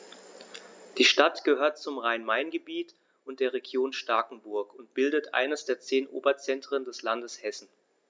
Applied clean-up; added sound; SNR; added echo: none; none; none; none.